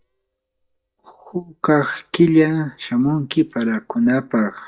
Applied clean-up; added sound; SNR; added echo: neural mask model DeepFilterNet 3.